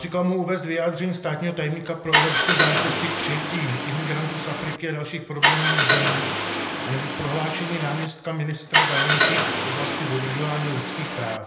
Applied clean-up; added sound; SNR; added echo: none; Car; -5 dB; reverberation time 0.7 s.